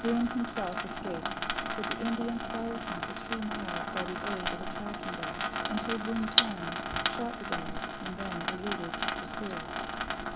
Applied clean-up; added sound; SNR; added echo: none; Sink (filling or washing) / Water tap, faucet; -3 dB; none.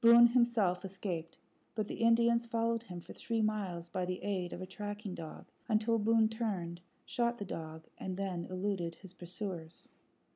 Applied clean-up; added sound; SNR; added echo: none; none; none; none.